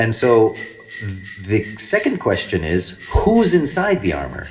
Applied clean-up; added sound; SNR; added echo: none; Bell; 15 dB; reverberation time 0.6 s.